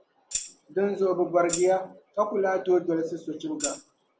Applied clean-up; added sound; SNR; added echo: none; Tambourine; 8 dB; none.